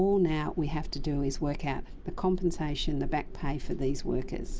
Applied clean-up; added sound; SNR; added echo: none; none; none; none.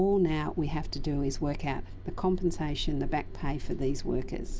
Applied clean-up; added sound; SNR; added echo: none; Telephone; 19 dB; none.